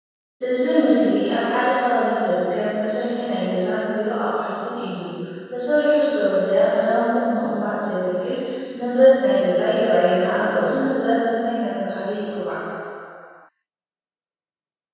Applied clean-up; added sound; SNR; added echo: none; none; none; reverberation time 2.2 s.